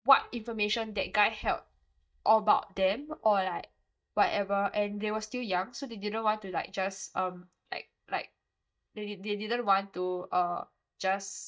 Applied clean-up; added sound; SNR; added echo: neural mask model DeepFilterNet 3.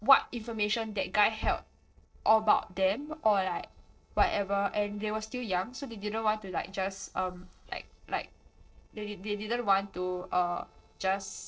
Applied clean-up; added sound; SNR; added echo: neural separator model SepFormer DNS4.